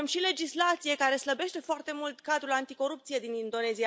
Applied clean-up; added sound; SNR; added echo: none; none; none; none.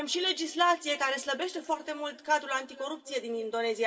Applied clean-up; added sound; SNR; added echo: none; none; none; reverberation time 2.5 s.